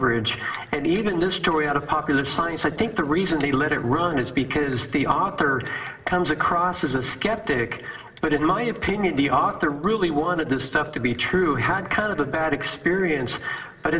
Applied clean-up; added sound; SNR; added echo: none; none; none; reverberation time 2.0 s.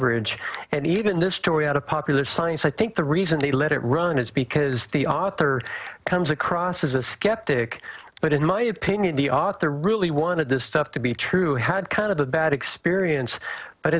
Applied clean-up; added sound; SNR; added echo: none; none; none; none.